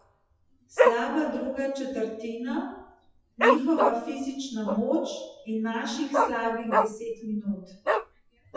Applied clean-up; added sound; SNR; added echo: classical method WPE with log-MMSE.